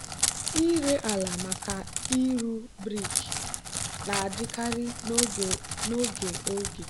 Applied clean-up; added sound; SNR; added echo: none; Crackle; 2 dB; none.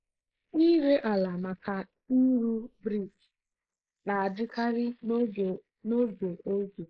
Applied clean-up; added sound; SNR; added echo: neural mask model Resemble Enhance denoiser.